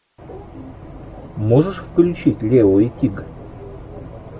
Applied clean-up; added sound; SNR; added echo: none; none; none; none.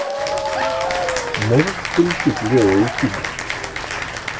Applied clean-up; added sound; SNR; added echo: none; Applause / Cheering; 3 dB; none.